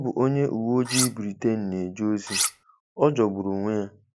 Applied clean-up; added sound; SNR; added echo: neural mask model Resemble Enhance denoiser.